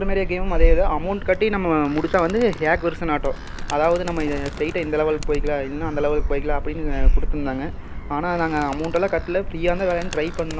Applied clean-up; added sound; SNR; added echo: none; Animal; 1 dB; none.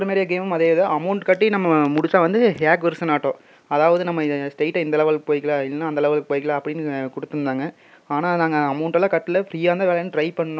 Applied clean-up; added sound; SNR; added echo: none; none; none; none.